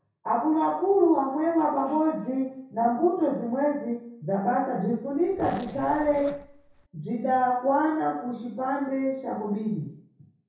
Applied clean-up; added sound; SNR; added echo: none; Zipper (clothing); 15 dB; reverberation time 0.6 s.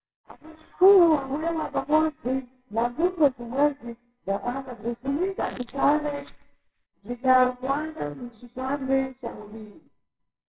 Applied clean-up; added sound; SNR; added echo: neural separator model SepFormer WHAMR!.